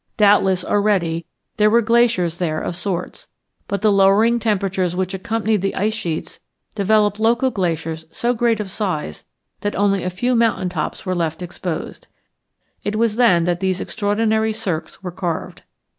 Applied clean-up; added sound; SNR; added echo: none; none; none; none.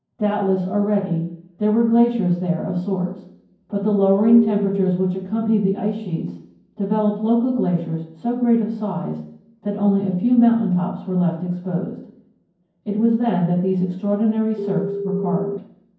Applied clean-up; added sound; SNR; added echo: none; Telephone; 5 dB; reverberation time 0.9 s.